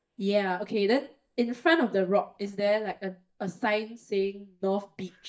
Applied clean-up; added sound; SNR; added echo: neural mask model DeepFilterNet 3.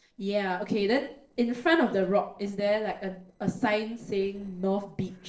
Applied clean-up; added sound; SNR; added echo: neural separator model SepFormer DNS4.